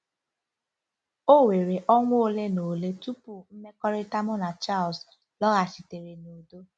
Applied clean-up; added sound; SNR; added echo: none; none; none; none.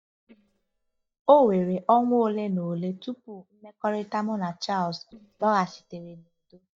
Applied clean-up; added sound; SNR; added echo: neural mask model DeepFilterNet 3.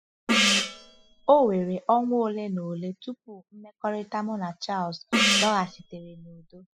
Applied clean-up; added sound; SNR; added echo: classical method spectral subtraction.